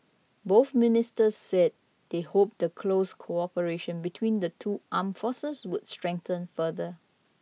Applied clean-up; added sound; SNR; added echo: none; none; none; none.